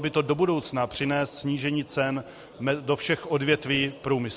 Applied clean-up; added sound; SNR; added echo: none; none; none; none.